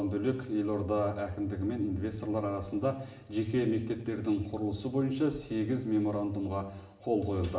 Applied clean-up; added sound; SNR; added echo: none; none; none; reverberation time 0.9 s.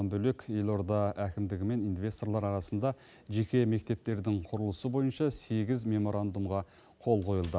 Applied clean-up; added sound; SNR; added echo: none; none; none; none.